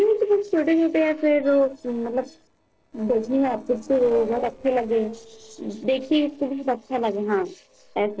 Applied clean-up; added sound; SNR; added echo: neural separator model SepFormer DNS4.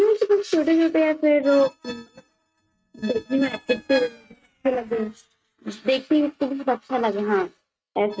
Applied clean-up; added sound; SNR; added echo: neural mask model RNNoise.